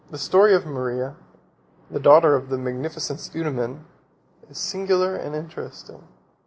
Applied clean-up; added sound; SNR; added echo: none; none; none; none.